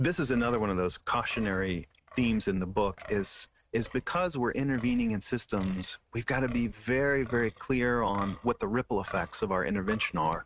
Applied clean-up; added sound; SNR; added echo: neural mask model RNNoise.